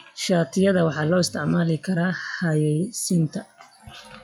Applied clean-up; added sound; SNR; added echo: classical method log-MMSE.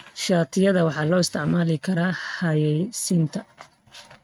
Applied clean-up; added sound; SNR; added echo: neural mask model RNNoise.